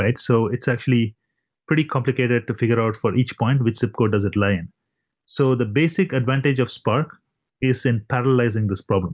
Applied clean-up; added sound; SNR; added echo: none; none; none; none.